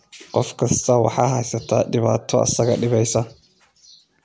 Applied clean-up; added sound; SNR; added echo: none; none; none; none.